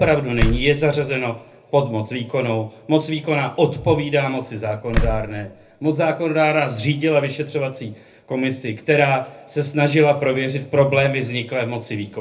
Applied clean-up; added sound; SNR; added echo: none; Slam; 4 dB; reverberation time 0.3 s.